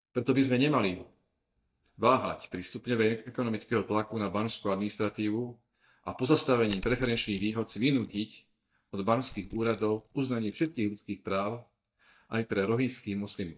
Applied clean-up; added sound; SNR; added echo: neural mask model DeepFilterNet 3.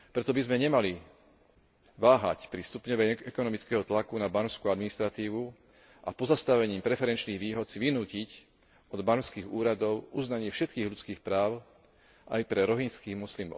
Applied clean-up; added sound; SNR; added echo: none; none; none; none.